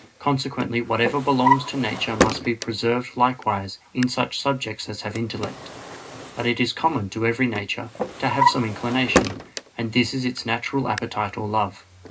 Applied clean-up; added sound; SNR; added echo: none; Drawer open or close; 4 dB; reverberation time 0.2 s.